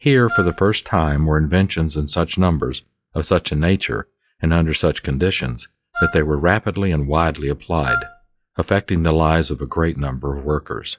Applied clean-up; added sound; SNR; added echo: classical method log-MMSE.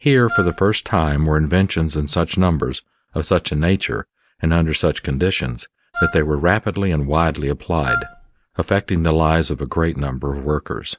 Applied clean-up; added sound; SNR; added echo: none; Wind instrument, woodwind instrument; 7 dB; none.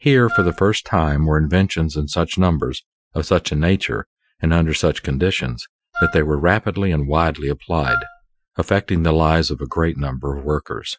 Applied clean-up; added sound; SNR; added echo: classical method Wiener filter.